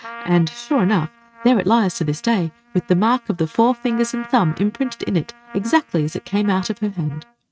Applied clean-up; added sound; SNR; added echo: neural mask model RNNoise.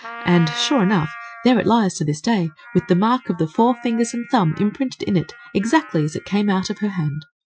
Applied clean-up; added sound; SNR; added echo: classical method Wiener filter.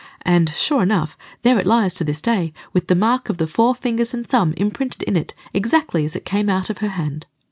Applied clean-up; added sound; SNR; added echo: none; none; none; none.